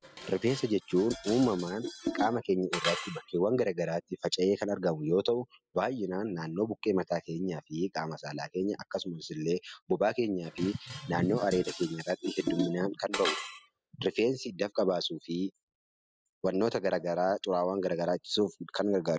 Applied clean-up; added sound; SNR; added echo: classical method spectral subtraction.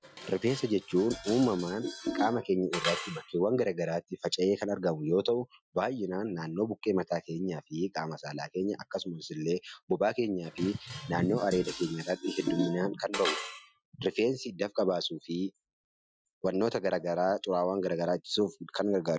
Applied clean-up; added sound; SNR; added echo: classical method Wiener filter.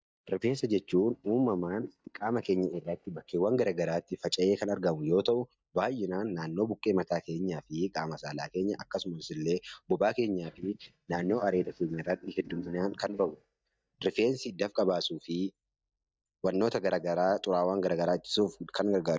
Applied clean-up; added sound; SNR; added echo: neural mask model DeepFilterNet 3.